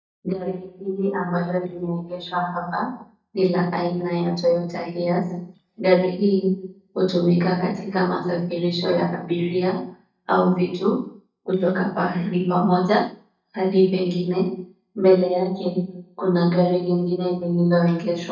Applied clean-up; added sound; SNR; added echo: neural mask model DeepFilterNet 3.